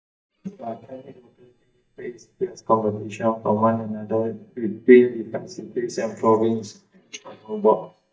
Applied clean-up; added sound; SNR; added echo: neural mask model DeepFilterNet 3.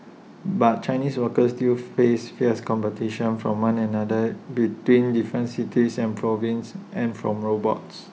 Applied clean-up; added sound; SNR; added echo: none; none; none; none.